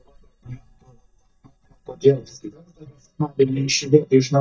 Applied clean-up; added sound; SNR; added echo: neural mask model DeepFilterNet 3.